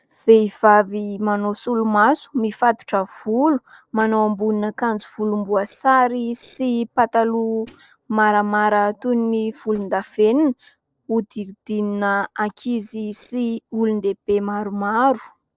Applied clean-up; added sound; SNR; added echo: neural separator model SepFormer DNS4.